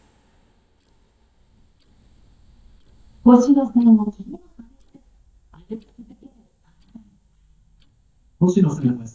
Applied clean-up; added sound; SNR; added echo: neural mask model DeepFilterNet 3.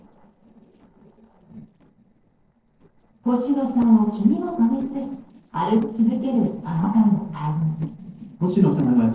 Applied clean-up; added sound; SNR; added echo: neural separator model SepFormer DNS4.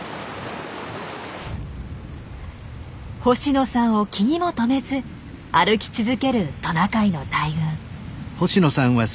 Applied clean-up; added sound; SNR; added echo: none; none; none; none.